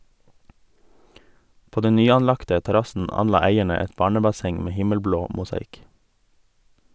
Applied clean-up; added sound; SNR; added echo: none; none; none; none.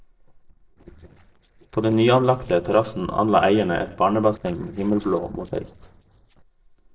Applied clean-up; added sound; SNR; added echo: neural separator model SepFormer DNS4.